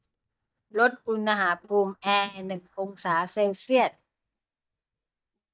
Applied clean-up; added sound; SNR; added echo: neural mask model DeepFilterNet 3.